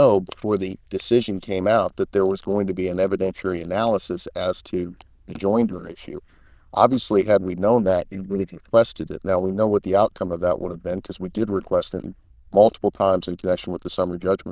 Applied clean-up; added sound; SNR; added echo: neural diffusion model UNIVERSE++.